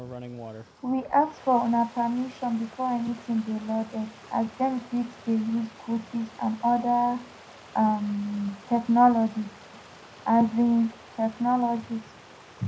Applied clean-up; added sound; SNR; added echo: none; Stream; 20 dB; reverberation time 0.4 s.